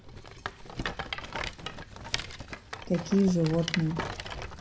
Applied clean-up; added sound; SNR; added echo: none; Rattle; 6 dB; reverberation time 0.4 s.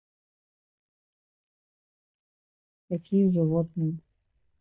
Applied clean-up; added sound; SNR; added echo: neural mask model DeepFilterNet 3.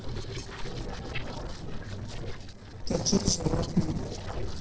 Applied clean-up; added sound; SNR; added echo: neural separator model SepFormer DNS4.